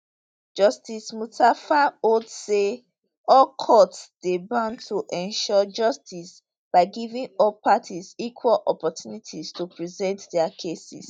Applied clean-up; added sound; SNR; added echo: neural mask model DeepFilterNet 3.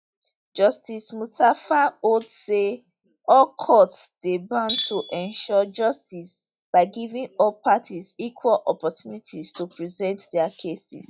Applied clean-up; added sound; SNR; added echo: classical method log-MMSE.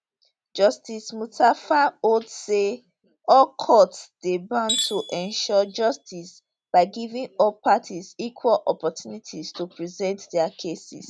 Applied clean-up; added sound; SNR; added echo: none; Tools; 11 dB; none.